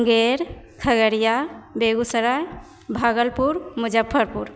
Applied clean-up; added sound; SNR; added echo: none; none; none; none.